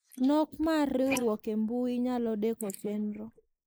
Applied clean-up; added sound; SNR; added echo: neural mask model Resemble Enhance denoiser.